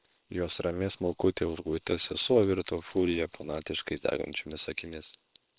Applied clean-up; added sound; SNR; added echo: neural separator model SepFormer WHAM!.